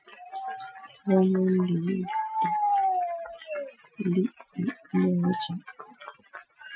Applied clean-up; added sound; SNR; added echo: classical method Wiener filter.